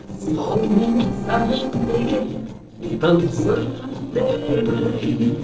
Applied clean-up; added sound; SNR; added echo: neural separator model SepFormer DNS4.